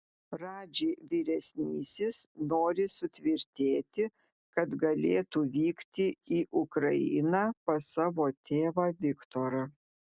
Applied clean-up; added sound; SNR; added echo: none; none; none; none.